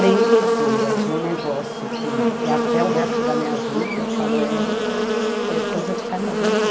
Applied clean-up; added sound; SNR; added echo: none; Buzz; -5 dB; none.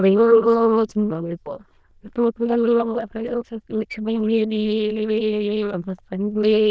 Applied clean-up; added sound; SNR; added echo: neural diffusion model UNIVERSE++.